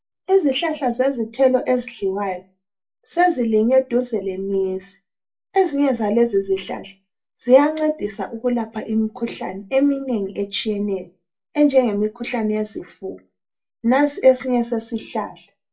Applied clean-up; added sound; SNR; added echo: none; none; none; reverberation time 0.2 s.